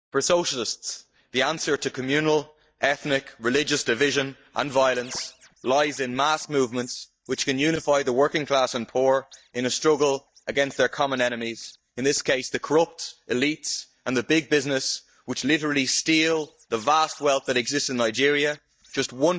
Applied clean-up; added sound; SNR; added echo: neural mask model DeepFilterNet 3.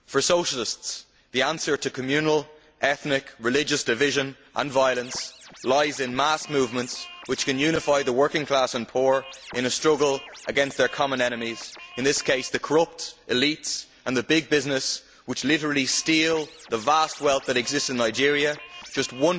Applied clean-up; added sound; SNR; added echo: none; Scratching (performance technique); 18 dB; none.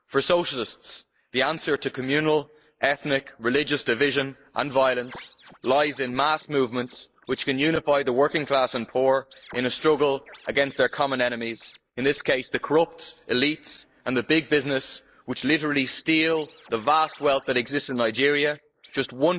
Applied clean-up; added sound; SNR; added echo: neural mask model Resemble Enhance denoiser.